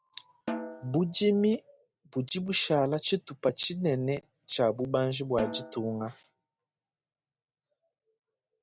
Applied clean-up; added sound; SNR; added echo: none; Snare drum; 12 dB; none.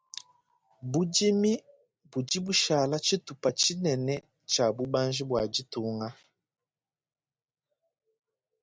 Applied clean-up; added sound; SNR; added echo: none; none; none; none.